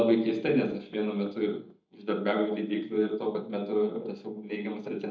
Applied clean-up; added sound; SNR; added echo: neural mask model DeepFilterNet 3.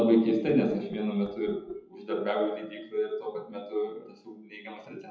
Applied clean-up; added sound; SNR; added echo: classical method WPE with log-MMSE.